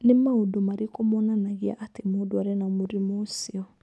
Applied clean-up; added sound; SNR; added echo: none; none; none; none.